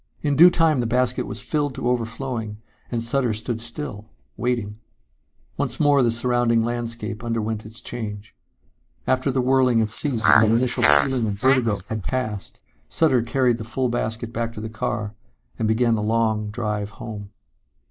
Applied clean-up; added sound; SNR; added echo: neural mask model Resemble Enhance denoiser.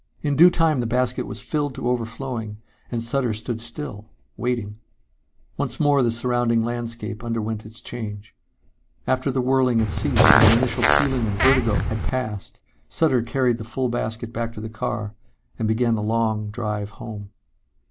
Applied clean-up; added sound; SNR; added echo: none; Fart; -4 dB; none.